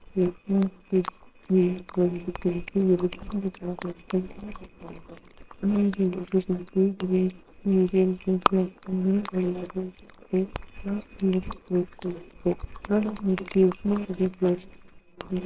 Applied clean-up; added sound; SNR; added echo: neural separator model SepFormer WHAMR!.